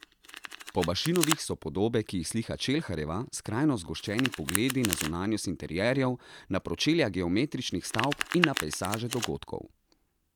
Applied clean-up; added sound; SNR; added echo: none; Domestic sounds, home sounds; 8 dB; none.